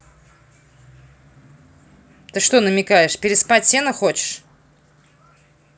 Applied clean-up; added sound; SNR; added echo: none; none; none; none.